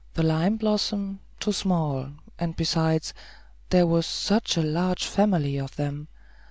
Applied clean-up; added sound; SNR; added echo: none; none; none; none.